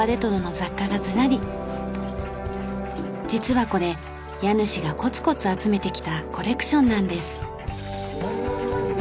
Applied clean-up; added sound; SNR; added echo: none; Bowed string instrument; 16 dB; none.